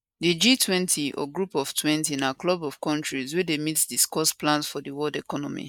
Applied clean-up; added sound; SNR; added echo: neural mask model Resemble Enhance denoiser.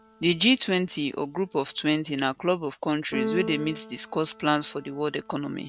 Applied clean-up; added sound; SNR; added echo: none; Keyboard (musical); 13 dB; none.